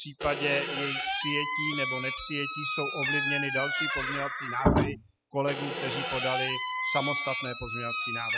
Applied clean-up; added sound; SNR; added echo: classical method spectral subtraction.